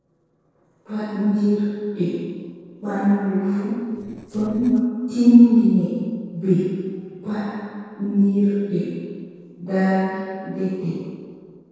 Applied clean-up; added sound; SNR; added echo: neural separator model SepFormer DNS4.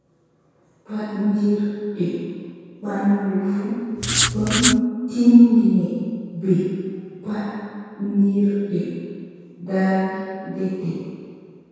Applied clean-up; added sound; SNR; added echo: none; Writing; 0 dB; reverberation time 2.0 s.